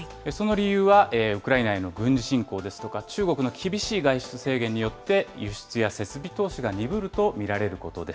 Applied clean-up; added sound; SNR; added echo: none; none; none; none.